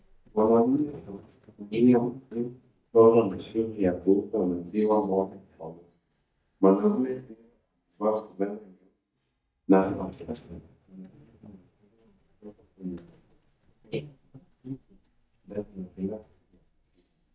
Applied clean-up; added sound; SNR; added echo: neural mask model DeepFilterNet 3.